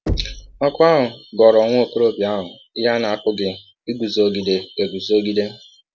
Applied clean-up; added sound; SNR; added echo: none; Knock; 12 dB; none.